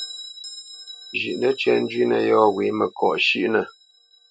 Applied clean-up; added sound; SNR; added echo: none; Bell; 19 dB; none.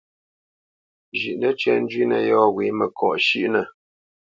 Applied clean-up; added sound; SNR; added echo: none; none; none; none.